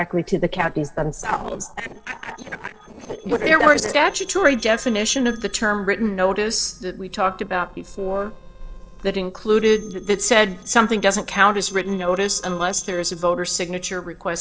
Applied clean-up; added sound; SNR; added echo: neural separator model SepFormer DNS4.